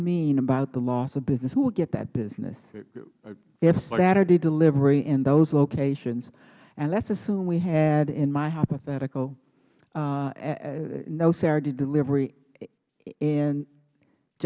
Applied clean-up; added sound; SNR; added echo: none; none; none; none.